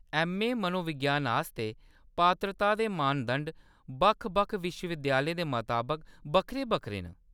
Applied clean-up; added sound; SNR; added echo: none; none; none; none.